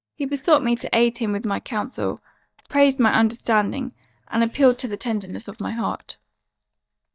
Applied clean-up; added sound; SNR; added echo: neural mask model DeepFilterNet 3.